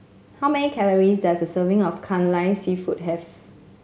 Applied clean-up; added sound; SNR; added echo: none; none; none; none.